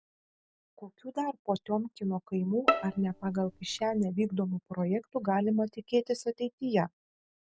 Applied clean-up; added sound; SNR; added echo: none; Bowed string instrument; 2 dB; none.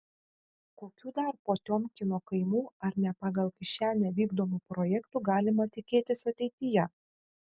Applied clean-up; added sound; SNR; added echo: none; none; none; none.